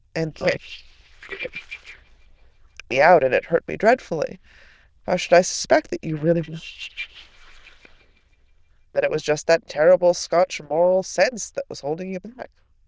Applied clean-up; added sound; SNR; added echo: neural diffusion model UNIVERSE++.